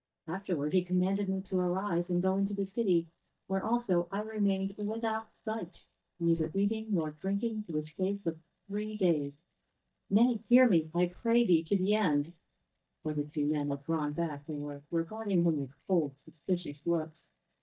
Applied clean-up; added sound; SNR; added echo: neural mask model DeepFilterNet 3.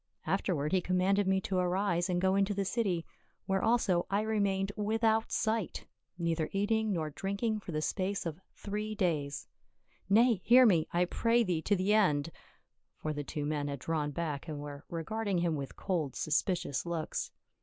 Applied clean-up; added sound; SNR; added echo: none; none; none; none.